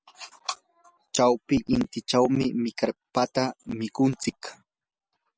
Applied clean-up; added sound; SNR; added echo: none; none; none; none.